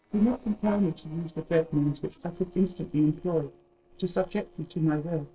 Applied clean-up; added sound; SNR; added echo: neural separator model SepFormer DNS4.